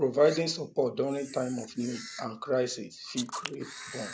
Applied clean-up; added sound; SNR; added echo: none; Camera; 14 dB; none.